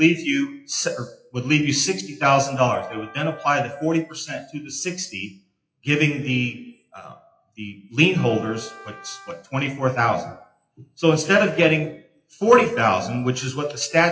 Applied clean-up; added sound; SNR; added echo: classical method WPE with log-MMSE.